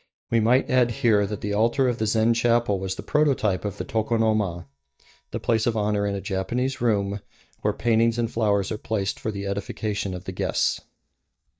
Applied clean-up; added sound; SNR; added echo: neural mask model DeepFilterNet 3.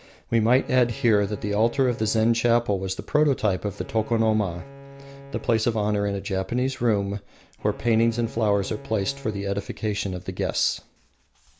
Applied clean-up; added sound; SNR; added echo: none; Bowed string instrument; 20 dB; none.